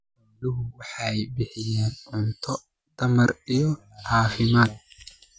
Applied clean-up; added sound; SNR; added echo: none; none; none; none.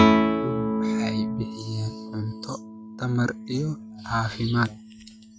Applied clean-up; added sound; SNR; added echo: none; Guitar; -3 dB; none.